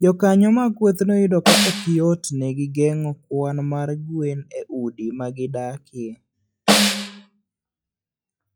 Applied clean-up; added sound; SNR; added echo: classical method log-MMSE.